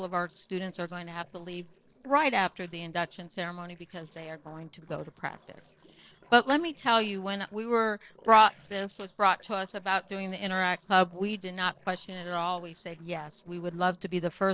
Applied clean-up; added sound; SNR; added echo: neural separator model SepFormer DNS4.